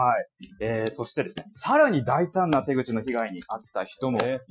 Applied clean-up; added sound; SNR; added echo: classical method Wiener filter.